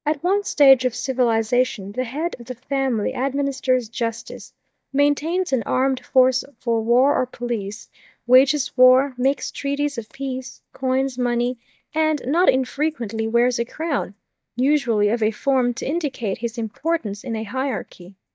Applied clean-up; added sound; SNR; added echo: neural mask model DeepFilterNet 3.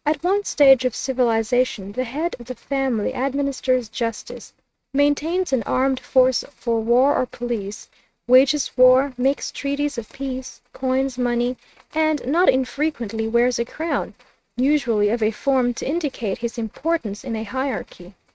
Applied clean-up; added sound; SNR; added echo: neural mask model RNNoise.